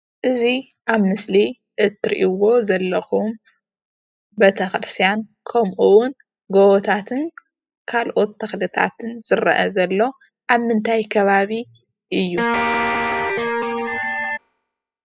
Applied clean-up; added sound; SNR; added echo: classical method spectral subtraction.